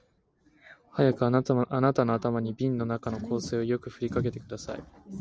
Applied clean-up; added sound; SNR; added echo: none; none; none; none.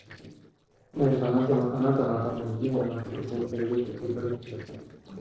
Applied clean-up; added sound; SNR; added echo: neural separator model SepFormer DNS4.